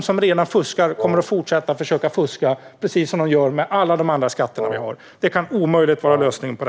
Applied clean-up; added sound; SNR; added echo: none; Wind instrument, woodwind instrument; 8 dB; none.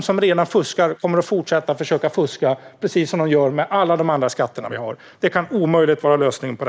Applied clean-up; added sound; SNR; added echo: neural mask model Resemble Enhance denoiser.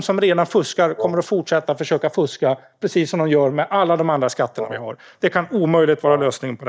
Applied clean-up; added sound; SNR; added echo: neural mask model DeepFilterNet 3.